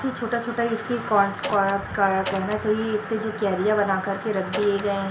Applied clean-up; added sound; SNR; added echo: none; Door; 9 dB; reverberation time 1.3 s.